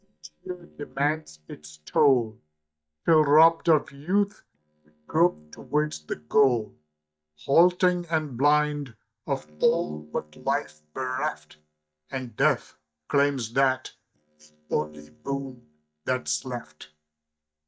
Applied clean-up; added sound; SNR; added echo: neural mask model DeepFilterNet 3.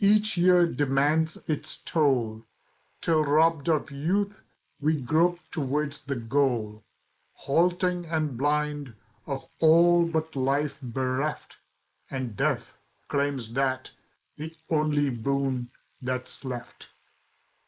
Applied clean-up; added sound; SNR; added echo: neural mask model Resemble Enhance denoiser.